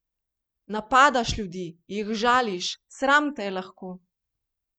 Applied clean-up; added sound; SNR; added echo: none; none; none; none.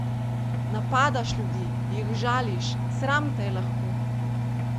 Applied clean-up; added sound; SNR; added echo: none; Engine; -4 dB; none.